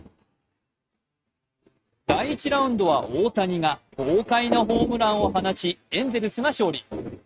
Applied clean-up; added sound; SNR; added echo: neural mask model RNNoise.